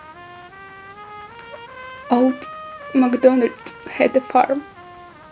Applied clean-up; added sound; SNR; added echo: none; Trumpet; 17 dB; none.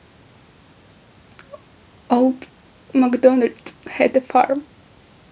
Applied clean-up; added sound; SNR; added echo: none; none; none; none.